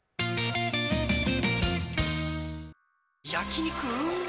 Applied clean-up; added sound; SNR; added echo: none; Chime; 12 dB; none.